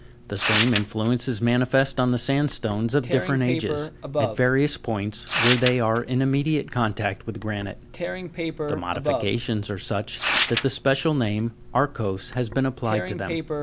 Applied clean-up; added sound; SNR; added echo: none; Tearing; 5 dB; none.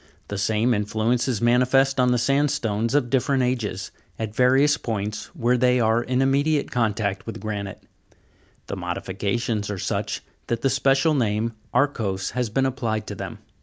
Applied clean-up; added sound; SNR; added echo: none; none; none; none.